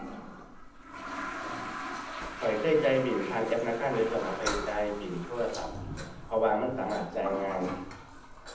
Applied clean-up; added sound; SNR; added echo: none; Toilet flush; 7 dB; reverberation time 0.8 s.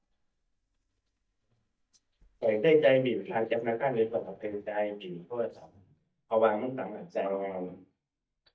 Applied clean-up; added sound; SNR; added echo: neural mask model DeepFilterNet 3.